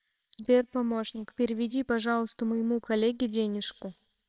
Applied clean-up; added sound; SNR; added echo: neural separator model SepFormer WHAMR!.